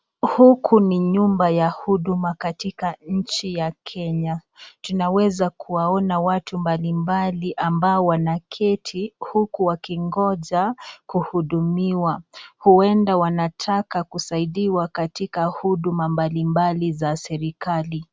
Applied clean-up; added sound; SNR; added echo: none; none; none; none.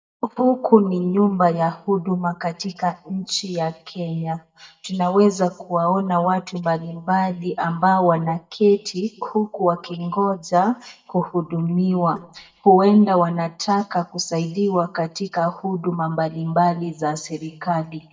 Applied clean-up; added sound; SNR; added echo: neural mask model DeepFilterNet 3.